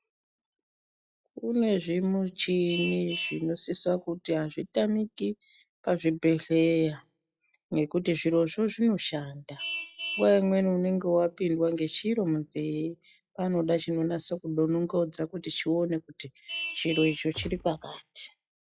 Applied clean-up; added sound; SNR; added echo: classical method log-MMSE.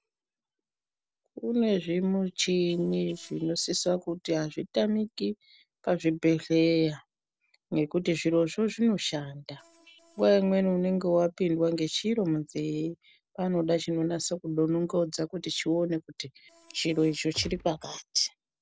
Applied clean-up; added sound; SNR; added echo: neural separator model SepFormer DNS4.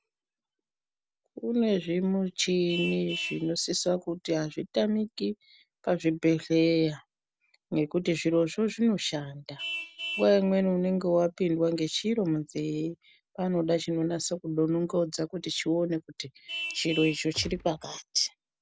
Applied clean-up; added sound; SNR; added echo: none; Gunshot, gunfire + Vehicle horn, car horn, honking; 16 dB; none.